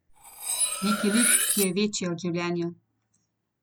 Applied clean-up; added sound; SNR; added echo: none; Cutlery, silverware; -2 dB; none.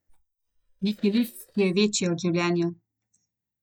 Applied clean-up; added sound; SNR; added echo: neural mask model DeepFilterNet 3.